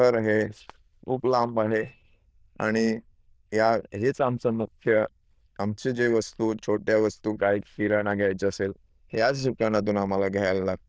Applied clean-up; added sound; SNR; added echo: neural diffusion model UNIVERSE++.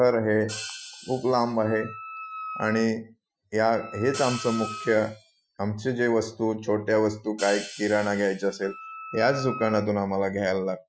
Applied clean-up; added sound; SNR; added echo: classical method Wiener filter.